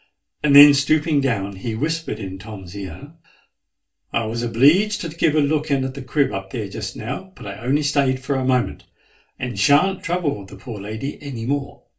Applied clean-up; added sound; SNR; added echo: none; none; none; reverberation time 0.2 s.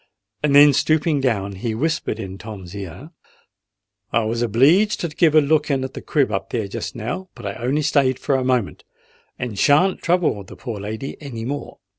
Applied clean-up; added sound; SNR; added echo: none; none; none; none.